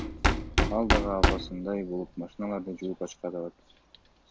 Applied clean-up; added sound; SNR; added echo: none; Knock; -4 dB; none.